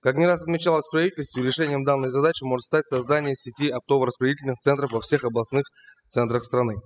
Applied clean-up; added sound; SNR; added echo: classical method spectral subtraction.